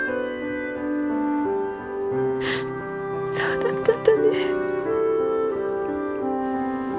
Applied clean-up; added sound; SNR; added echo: none; none; none; none.